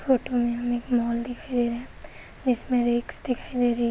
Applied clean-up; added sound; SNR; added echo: none; Rain; 18 dB; none.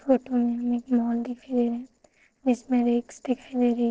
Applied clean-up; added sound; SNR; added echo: neural separator model SepFormer DNS4.